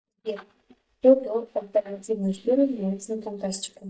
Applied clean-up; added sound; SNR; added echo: neural mask model DeepFilterNet 3.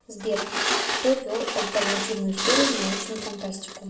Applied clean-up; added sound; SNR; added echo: none; Glass; 0 dB; reverberation time 0.7 s.